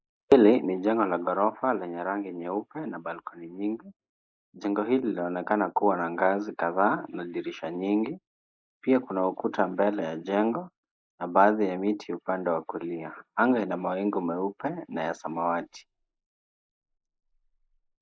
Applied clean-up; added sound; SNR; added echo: neural mask model Resemble Enhance denoiser.